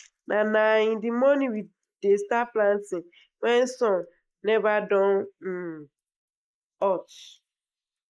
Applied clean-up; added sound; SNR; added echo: neural mask model Resemble Enhance denoiser.